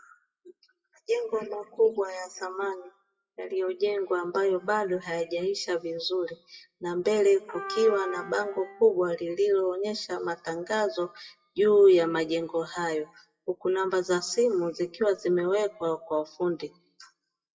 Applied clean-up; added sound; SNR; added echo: classical method WPE with log-MMSE.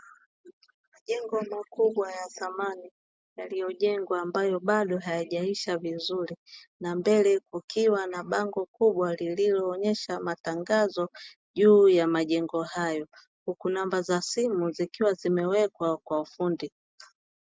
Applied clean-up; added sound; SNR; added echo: none; none; none; none.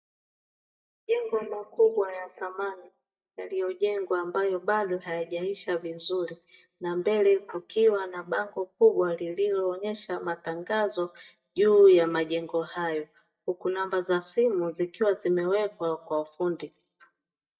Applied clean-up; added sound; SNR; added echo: neural mask model DeepFilterNet 3.